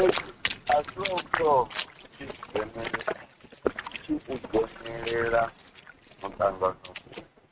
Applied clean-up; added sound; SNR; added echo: neural mask model RNNoise.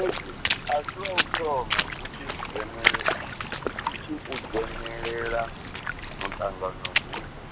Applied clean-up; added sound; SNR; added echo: none; Water / Splash, splatter; -3 dB; none.